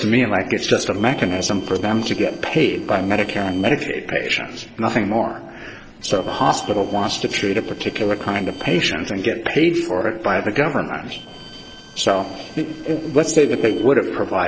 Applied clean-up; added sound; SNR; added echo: neural separator model SepFormer DNS4.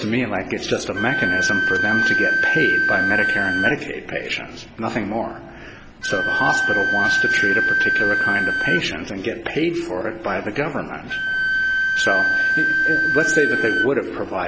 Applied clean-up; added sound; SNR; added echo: none; Wind instrument, woodwind instrument; -3 dB; none.